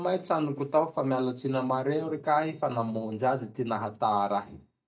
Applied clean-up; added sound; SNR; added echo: neural mask model DeepFilterNet 3.